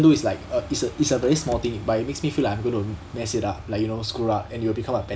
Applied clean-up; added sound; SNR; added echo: none; none; none; none.